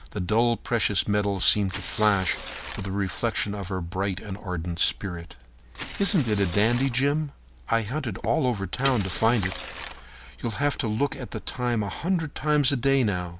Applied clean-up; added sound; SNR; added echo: none; Water / Splash, splatter + Tearing; 13 dB; none.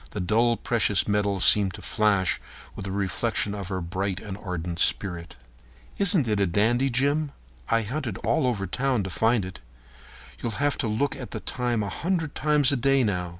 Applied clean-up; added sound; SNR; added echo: none; none; none; none.